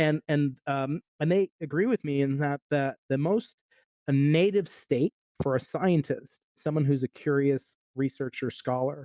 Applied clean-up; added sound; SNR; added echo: none; none; none; none.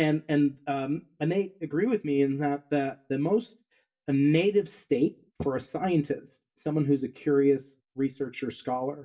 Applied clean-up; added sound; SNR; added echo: none; none; none; reverberation time 0.2 s.